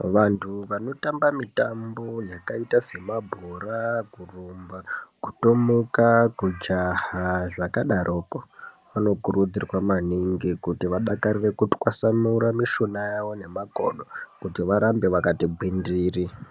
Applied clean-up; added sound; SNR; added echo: none; none; none; none.